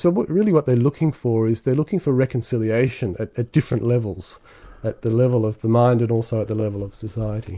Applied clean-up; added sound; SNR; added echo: none; none; none; none.